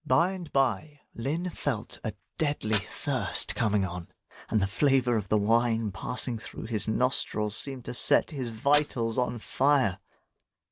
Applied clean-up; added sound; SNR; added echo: none; Fire; 17 dB; none.